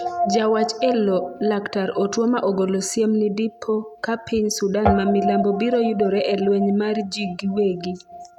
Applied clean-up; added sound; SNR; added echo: none; Guitar; 8 dB; none.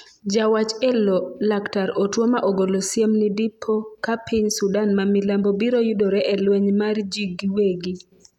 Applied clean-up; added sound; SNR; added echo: none; none; none; none.